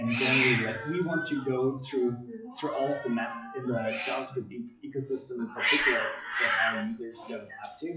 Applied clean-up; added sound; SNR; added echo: classical method WPE with log-MMSE.